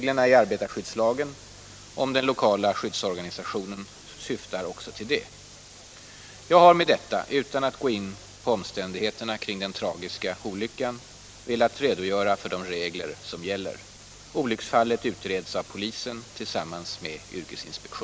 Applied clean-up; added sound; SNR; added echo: none; none; none; none.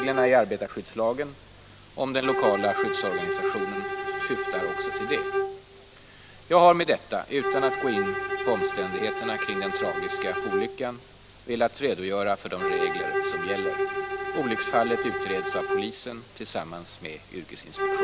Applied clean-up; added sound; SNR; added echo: none; Bowed string instrument; 2 dB; none.